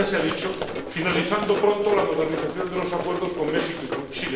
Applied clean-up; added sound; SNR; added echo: none; Run; 6 dB; reverberation time 1.2 s.